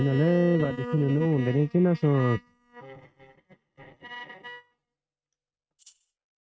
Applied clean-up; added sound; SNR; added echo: neural mask model RNNoise.